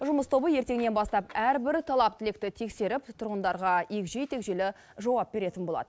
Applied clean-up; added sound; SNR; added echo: none; none; none; none.